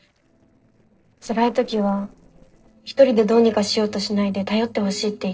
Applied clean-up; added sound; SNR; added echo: neural separator model SepFormer DNS4.